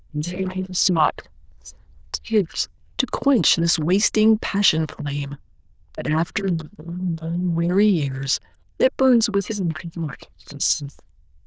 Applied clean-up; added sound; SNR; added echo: neural diffusion model UNIVERSE++.